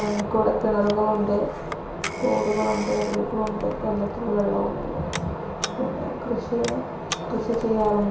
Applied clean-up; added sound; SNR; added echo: none; Telephone; 14 dB; reverberation time 0.6 s.